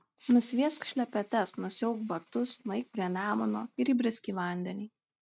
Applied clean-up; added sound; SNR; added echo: neural mask model RNNoise.